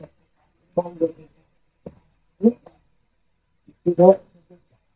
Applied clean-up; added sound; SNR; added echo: neural mask model DeepFilterNet 3.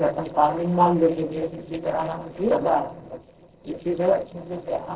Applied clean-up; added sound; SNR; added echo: neural separator model SepFormer DNS4.